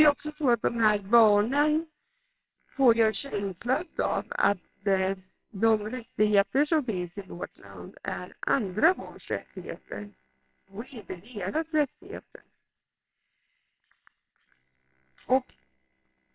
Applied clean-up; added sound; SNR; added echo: neural separator model SepFormer WHAMR!.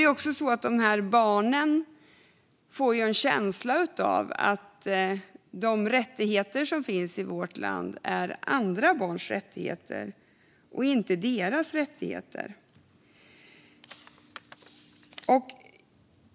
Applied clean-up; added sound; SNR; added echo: none; none; none; none.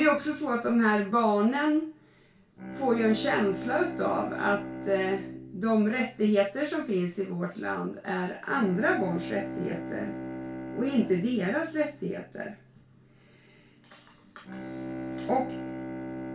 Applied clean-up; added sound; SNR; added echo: none; Bowed string instrument; 11 dB; reverberation time 0.2 s.